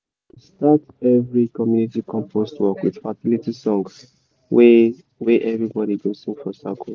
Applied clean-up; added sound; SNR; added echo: none; none; none; none.